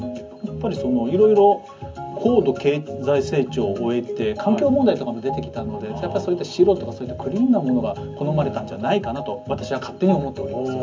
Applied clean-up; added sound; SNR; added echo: none; none; none; reverberation time 0.3 s.